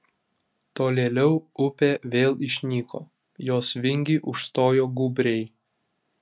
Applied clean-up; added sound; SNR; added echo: none; none; none; none.